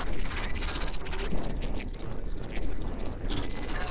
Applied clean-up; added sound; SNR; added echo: neural separator model SepFormer DNS4.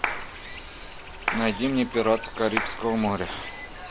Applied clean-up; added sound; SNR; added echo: none; Clapping + Stream; 6 dB; none.